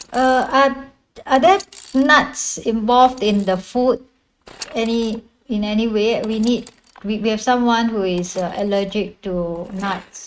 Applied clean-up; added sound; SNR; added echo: neural mask model RNNoise.